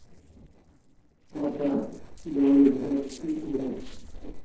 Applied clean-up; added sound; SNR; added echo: neural separator model SepFormer DNS4.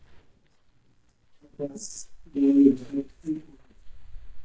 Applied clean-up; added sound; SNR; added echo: neural mask model DeepFilterNet 3.